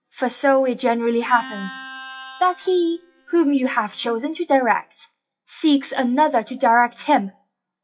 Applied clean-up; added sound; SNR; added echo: classical method WPE with log-MMSE.